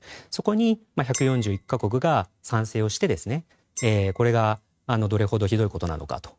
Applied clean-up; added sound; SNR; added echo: neural mask model RNNoise.